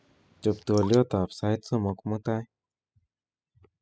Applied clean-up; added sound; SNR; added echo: classical method spectral subtraction.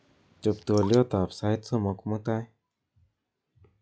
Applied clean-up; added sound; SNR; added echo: classical method log-MMSE.